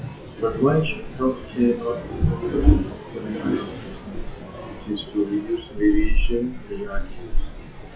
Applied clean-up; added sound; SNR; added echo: classical method WPE with log-MMSE.